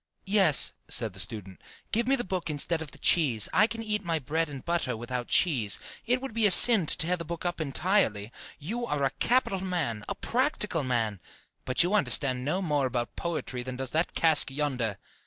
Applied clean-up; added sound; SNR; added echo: none; none; none; none.